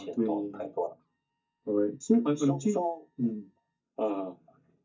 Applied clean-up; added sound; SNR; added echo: neural mask model DeepFilterNet 3.